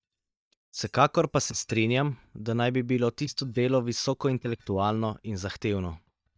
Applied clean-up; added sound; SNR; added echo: neural mask model DeepFilterNet 3.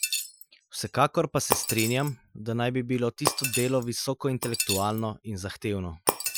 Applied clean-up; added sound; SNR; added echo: classical method Wiener filter.